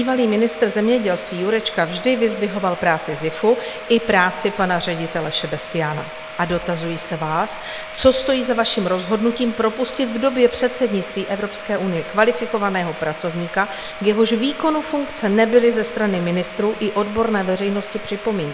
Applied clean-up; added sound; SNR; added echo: none; Domestic sounds, home sounds; 13 dB; none.